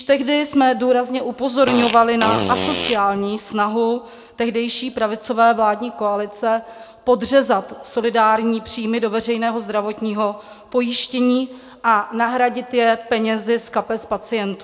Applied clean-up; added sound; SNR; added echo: none; Fart; 3 dB; reverberation time 0.8 s.